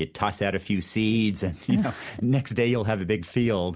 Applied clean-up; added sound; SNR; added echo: none; none; none; none.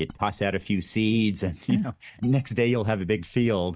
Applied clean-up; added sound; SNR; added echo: neural mask model DeepFilterNet 3.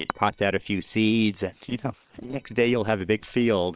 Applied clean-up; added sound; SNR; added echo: neural separator model SepFormer WHAM!.